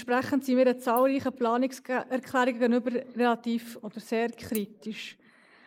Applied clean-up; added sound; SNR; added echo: neural mask model Resemble Enhance denoiser.